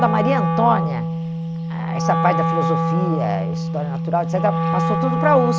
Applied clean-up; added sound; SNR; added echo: none; Wind instrument, woodwind instrument; -2 dB; none.